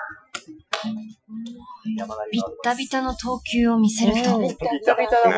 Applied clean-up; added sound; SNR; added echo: classical method Wiener filter.